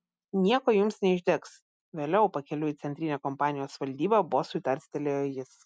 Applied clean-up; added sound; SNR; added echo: none; none; none; none.